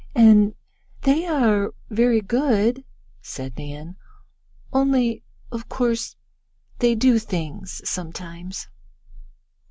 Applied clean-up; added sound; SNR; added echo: none; none; none; none.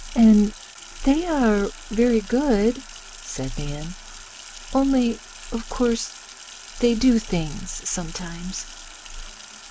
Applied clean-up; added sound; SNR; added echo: none; Sink (filling or washing); 18 dB; none.